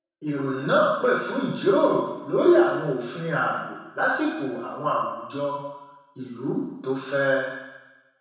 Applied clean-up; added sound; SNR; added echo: none; none; none; reverberation time 1.0 s.